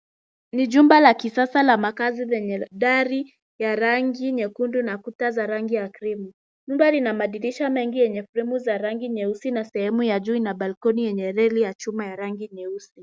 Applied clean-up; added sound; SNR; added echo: none; none; none; none.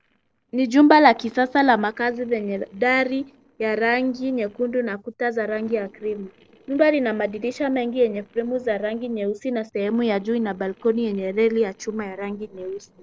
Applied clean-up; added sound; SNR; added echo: neural separator model SepFormer DNS4.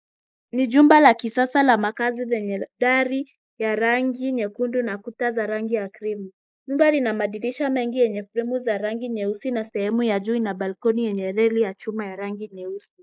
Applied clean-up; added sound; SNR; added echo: neural mask model Resemble Enhance denoiser.